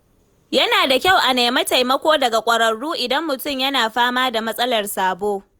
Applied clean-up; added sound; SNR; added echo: none; none; none; none.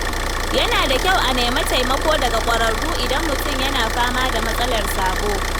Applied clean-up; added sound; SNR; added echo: none; Idling / Car; -1 dB; none.